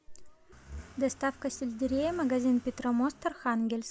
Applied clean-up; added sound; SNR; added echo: none; Accelerating, revving, vroom / Car; 18 dB; none.